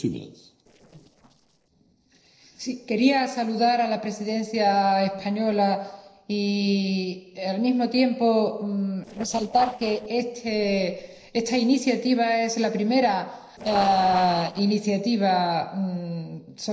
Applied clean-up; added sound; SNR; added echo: neural separator model SepFormer DNS4.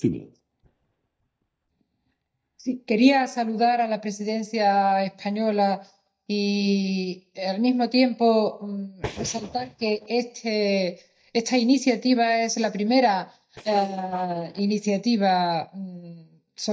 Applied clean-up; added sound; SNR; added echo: neural mask model DeepFilterNet 3.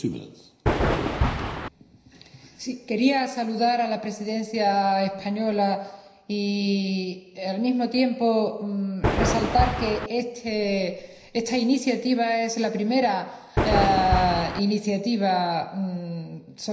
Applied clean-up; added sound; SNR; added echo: none; Thunder; -1 dB; reverberation time 0.9 s.